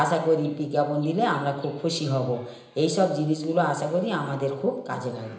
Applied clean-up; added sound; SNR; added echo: none; none; none; reverberation time 0.9 s.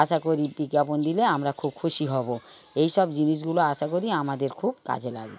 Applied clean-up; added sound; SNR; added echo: none; none; none; none.